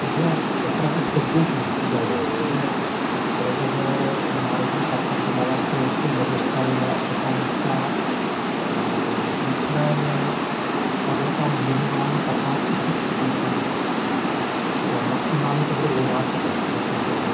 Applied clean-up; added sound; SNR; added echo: none; Water; -4 dB; reverberation time 0.3 s.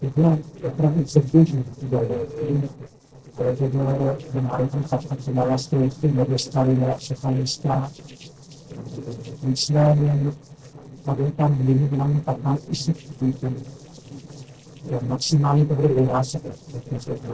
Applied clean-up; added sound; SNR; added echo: neural separator model SepFormer DNS4.